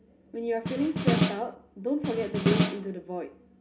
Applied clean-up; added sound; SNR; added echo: none; Snare drum; -4 dB; reverberation time 0.3 s.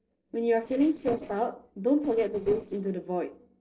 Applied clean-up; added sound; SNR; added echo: neural separator model SepFormer DNS4.